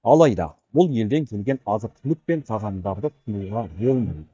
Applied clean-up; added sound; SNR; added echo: neural mask model DeepFilterNet 3.